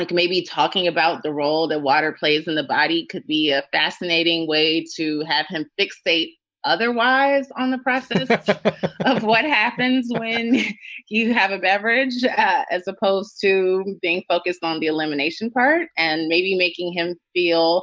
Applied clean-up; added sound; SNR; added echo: neural mask model Resemble Enhance denoiser.